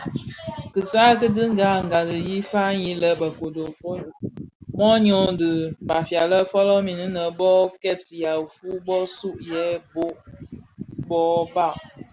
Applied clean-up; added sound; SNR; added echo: none; none; none; none.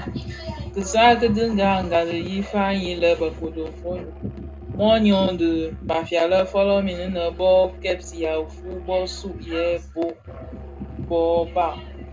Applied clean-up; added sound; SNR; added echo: none; Musical instrument; 16 dB; reverberation time 0.2 s.